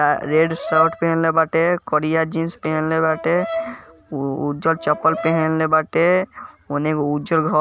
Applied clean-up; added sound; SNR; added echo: none; Brass instrument; 12 dB; none.